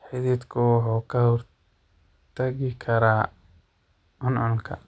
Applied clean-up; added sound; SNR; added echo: none; none; none; none.